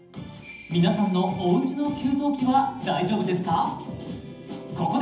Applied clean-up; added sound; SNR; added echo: none; none; none; reverberation time 0.8 s.